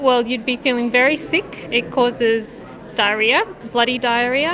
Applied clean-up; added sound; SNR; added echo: none; none; none; none.